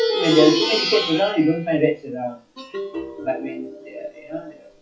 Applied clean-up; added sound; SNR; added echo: classical method WPE with log-MMSE.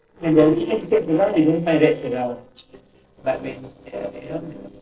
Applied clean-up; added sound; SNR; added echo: neural separator model SepFormer DNS4.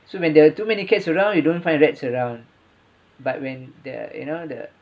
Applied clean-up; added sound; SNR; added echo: none; none; none; none.